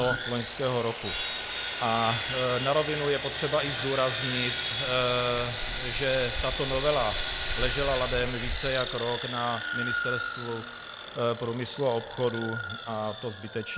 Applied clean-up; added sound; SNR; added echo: none; Sawing; 0 dB; none.